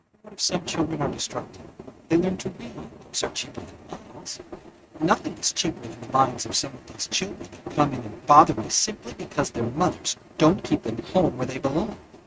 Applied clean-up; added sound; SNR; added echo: neural mask model RNNoise.